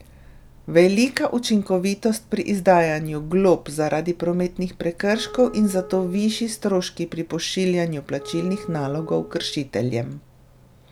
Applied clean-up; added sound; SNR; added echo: none; Wind instrument, woodwind instrument; 19 dB; none.